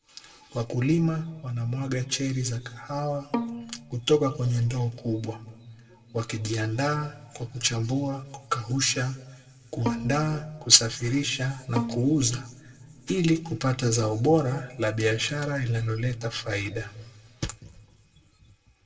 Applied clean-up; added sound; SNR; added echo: none; Bowed string instrument; 9 dB; reverberation time 1.6 s.